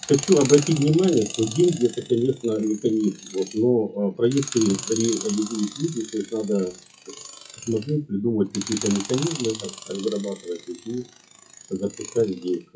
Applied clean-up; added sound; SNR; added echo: classical method WPE with log-MMSE.